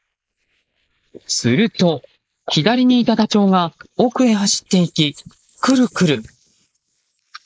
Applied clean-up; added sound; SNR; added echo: neural mask model Resemble Enhance denoiser.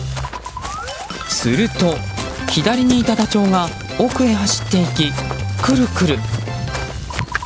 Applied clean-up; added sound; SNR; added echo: none; Run; 12 dB; none.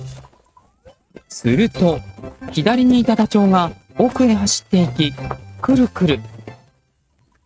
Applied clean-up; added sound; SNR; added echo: neural mask model RNNoise.